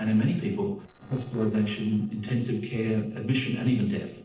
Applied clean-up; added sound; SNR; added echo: neural separator model SepFormer DNS4.